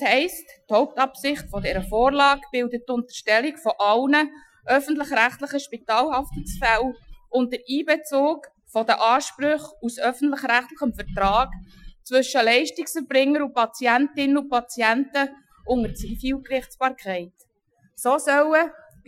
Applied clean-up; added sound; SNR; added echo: classical method Wiener filter.